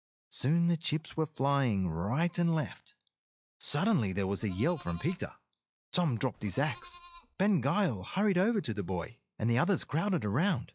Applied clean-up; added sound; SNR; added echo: classical method log-MMSE.